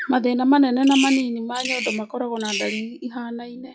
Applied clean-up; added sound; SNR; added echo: classical method log-MMSE.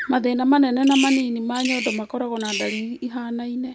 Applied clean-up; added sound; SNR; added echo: none; Bird vocalization, bird call, bird song; 11 dB; none.